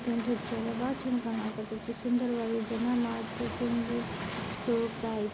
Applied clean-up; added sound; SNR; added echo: none; Waves, surf; 8 dB; none.